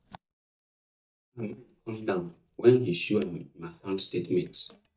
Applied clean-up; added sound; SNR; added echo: neural mask model DeepFilterNet 3.